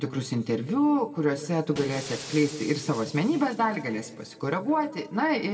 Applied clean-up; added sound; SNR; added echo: none; Shatter; 19 dB; reverberation time 1.3 s.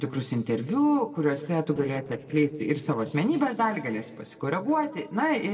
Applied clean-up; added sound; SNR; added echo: neural separator model SepFormer DNS4.